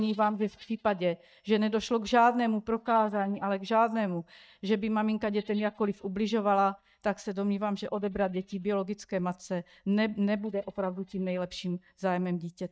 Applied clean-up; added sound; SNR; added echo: neural mask model DeepFilterNet 3.